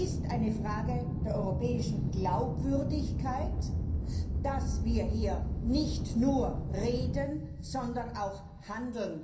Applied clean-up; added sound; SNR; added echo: none; Aircraft; -1 dB; reverberation time 0.6 s.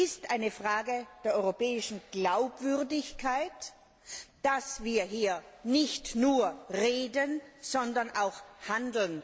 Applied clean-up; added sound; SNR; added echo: none; none; none; none.